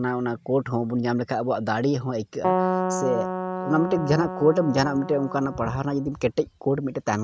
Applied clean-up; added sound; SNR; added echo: none; Keyboard (musical); 4 dB; none.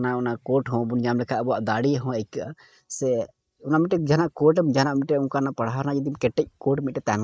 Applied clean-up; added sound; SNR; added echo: neural mask model Resemble Enhance denoiser.